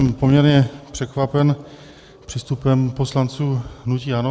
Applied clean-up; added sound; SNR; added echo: none; none; none; none.